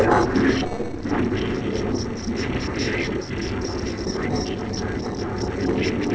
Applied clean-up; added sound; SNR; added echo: neural separator model SepFormer DNS4.